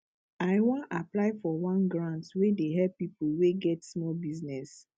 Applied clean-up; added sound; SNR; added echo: none; none; none; none.